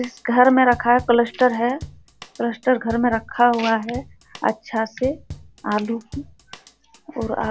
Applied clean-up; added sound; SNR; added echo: none; Drum / Drum kit; 19 dB; none.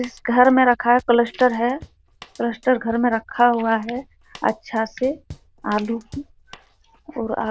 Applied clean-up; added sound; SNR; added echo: neural diffusion model UNIVERSE++.